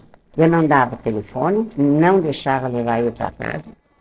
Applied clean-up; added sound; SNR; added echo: neural separator model SepFormer DNS4.